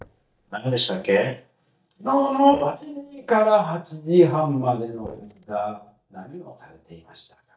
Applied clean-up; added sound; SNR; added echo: neural mask model DeepFilterNet 3.